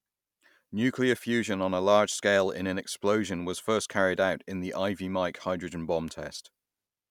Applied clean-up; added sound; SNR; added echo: none; none; none; none.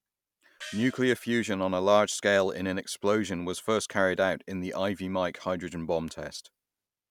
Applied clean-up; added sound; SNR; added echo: none; Gong; 19 dB; none.